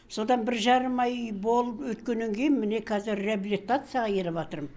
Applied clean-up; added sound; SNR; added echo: none; none; none; none.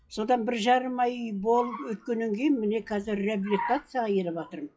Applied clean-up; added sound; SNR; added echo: classical method WPE with log-MMSE.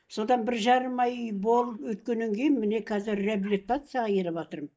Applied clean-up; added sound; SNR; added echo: neural mask model DeepFilterNet 3.